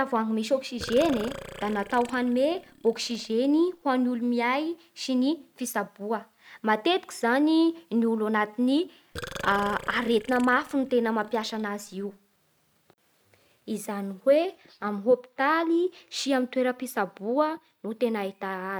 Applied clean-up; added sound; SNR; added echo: none; Burping, eructation; 15 dB; none.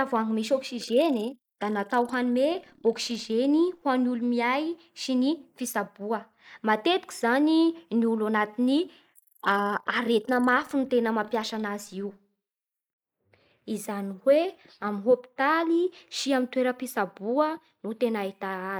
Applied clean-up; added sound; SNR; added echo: neural mask model Resemble Enhance denoiser.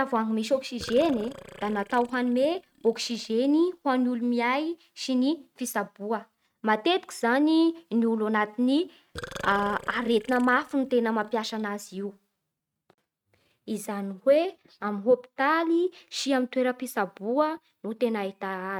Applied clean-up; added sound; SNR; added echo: neural mask model RNNoise.